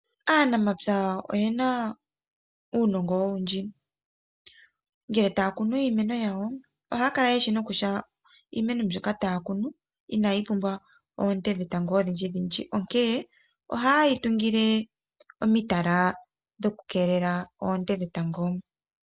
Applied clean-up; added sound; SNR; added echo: none; none; none; none.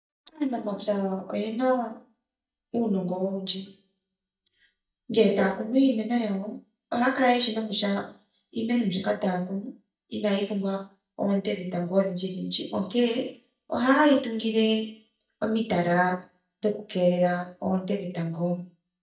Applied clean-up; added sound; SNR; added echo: neural mask model DeepFilterNet 3.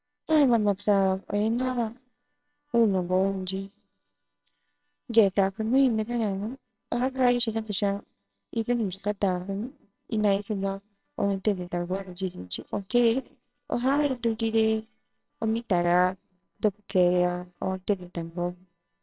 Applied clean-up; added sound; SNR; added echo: neural separator model SepFormer WHAMR!.